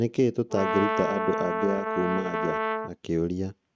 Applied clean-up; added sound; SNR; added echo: neural mask model RNNoise.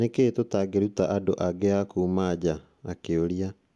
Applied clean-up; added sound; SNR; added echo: none; none; none; none.